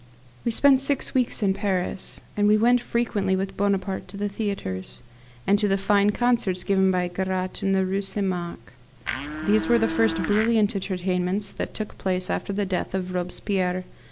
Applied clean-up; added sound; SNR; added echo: none; Domestic sounds, home sounds; 5 dB; none.